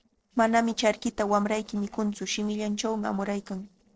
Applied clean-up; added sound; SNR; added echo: neural separator model SepFormer DNS4.